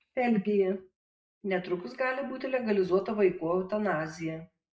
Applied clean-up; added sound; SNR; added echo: neural mask model Resemble Enhance denoiser.